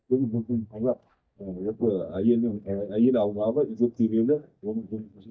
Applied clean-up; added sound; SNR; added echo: neural mask model DeepFilterNet 3.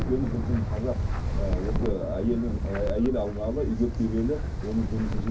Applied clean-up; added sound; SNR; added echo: none; Wind; 0 dB; reverberation time 0.4 s.